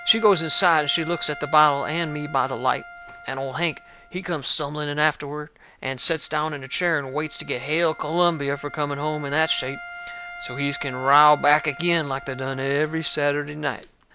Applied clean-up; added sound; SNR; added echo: none; Wind instrument, woodwind instrument; 17 dB; none.